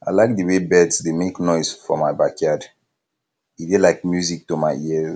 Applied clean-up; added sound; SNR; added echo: none; none; none; none.